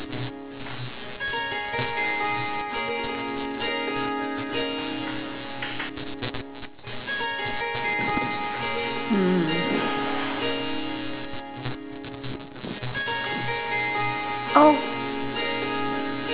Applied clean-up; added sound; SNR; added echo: none; Harp; 0 dB; none.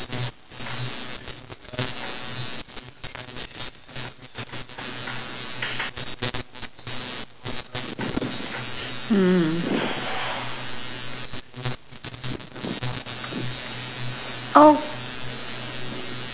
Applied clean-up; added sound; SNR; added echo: none; none; none; none.